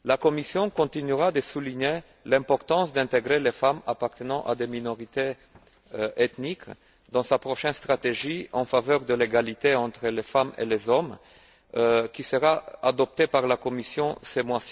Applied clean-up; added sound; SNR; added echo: none; none; none; none.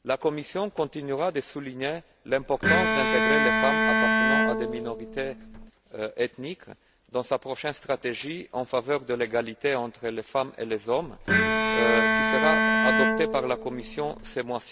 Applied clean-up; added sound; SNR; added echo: none; Bowed string instrument; -5 dB; none.